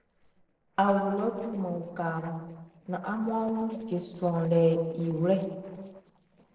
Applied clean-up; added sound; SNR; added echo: neural separator model SepFormer DNS4.